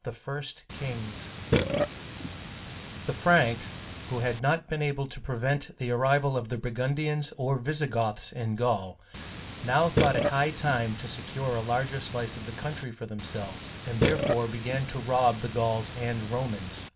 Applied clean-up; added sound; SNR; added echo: none; Burping, eructation; 4 dB; reverberation time 0.2 s.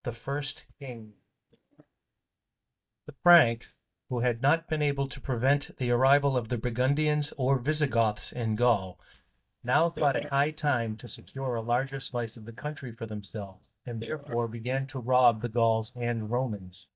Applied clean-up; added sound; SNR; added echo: neural mask model DeepFilterNet 3.